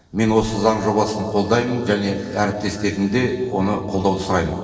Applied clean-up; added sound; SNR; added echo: neural separator model SepFormer DNS4.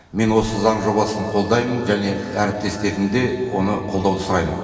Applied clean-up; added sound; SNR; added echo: none; Wind instrument, woodwind instrument; 20 dB; reverberation time 2.4 s.